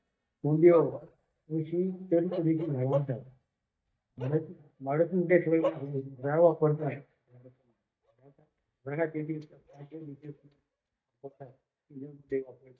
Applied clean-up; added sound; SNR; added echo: neural mask model DeepFilterNet 3.